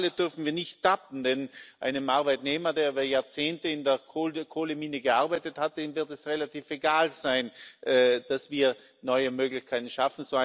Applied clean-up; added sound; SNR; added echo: none; none; none; none.